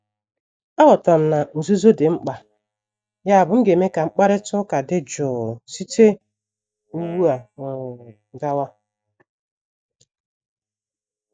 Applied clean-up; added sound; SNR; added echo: neural mask model DeepFilterNet 3.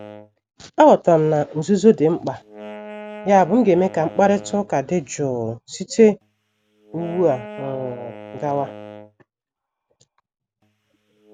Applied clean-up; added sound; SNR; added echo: none; Wind instrument, woodwind instrument; 19 dB; none.